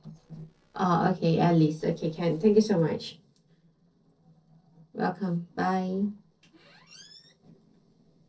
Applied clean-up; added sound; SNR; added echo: neural separator model SepFormer DNS4.